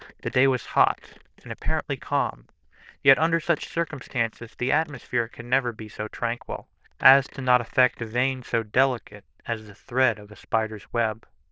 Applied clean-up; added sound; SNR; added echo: neural diffusion model UNIVERSE++.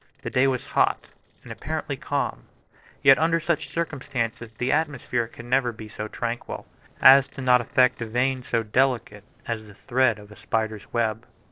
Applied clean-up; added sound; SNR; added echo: neural separator model SepFormer DNS4.